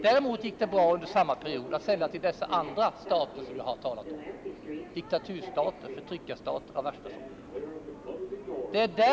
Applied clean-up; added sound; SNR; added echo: none; Subway, metro, underground; 11 dB; none.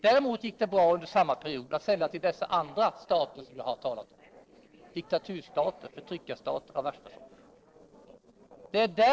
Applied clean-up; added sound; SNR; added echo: neural separator model SepFormer DNS4.